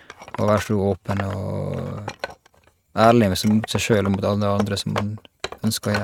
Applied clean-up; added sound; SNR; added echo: neural mask model RNNoise.